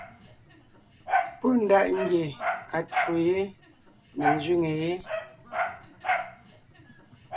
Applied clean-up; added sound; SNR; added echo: none; Dog; 4 dB; none.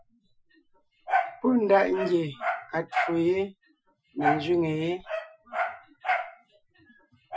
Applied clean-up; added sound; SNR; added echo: classical method Wiener filter.